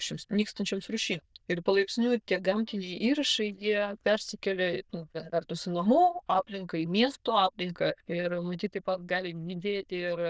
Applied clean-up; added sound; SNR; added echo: neural diffusion model UNIVERSE++.